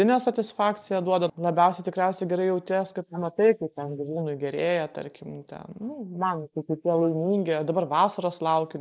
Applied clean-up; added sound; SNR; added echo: neural mask model Resemble Enhance denoiser.